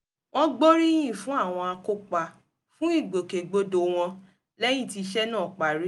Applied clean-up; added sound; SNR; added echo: none; none; none; none.